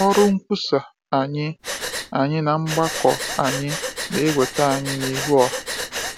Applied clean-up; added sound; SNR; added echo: none; Breathing; 8 dB; none.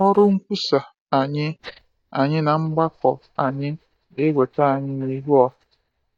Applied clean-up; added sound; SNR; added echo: neural mask model DeepFilterNet 3.